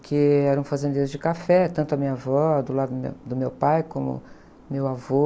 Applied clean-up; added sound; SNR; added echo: none; none; none; none.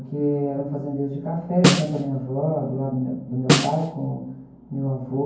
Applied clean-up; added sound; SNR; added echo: none; Snare drum; -1 dB; reverberation time 0.9 s.